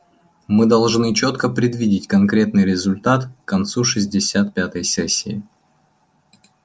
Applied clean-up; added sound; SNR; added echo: none; none; none; none.